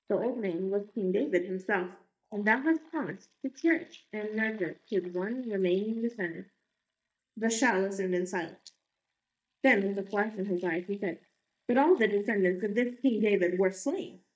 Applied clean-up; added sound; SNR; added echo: neural mask model DeepFilterNet 3.